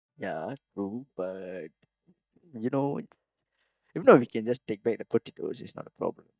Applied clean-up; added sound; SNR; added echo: neural mask model DeepFilterNet 3.